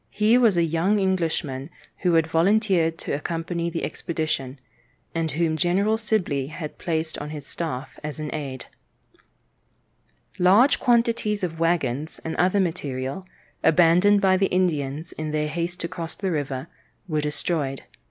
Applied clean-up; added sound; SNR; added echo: none; none; none; none.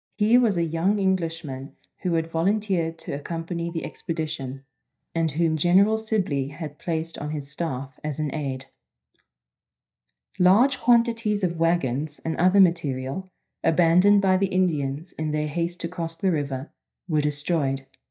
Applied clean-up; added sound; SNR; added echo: neural mask model DeepFilterNet 3.